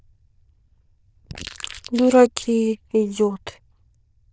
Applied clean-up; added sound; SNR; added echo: neural diffusion model UNIVERSE++.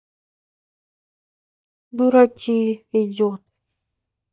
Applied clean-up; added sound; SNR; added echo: neural mask model DeepFilterNet 3.